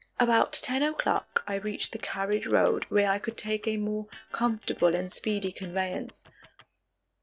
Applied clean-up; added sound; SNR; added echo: neural separator model SepFormer DNS4.